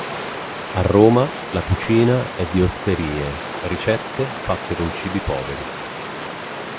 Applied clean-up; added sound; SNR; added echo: none; Water; 8 dB; none.